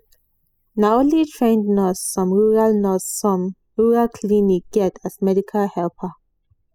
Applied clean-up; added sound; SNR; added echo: classical method spectral subtraction.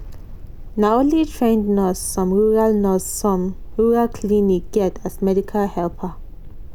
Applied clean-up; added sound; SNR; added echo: none; Thunderstorm; 13 dB; none.